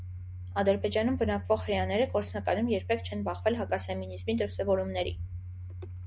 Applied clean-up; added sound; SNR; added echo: none; Domestic sounds, home sounds; 10 dB; none.